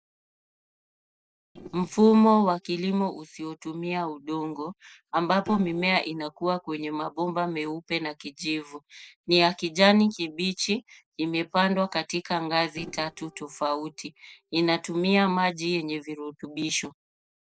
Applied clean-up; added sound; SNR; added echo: neural separator model SepFormer DNS4.